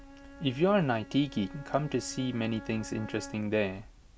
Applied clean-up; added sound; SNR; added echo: none; Bowed string instrument; 17 dB; none.